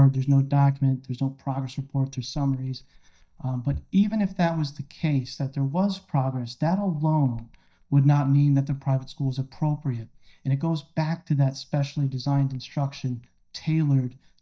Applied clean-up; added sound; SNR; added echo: neural mask model DeepFilterNet 3.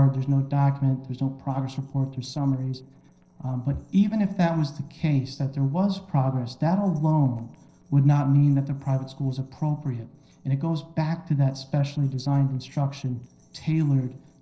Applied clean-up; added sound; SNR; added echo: neural separator model SepFormer DNS4.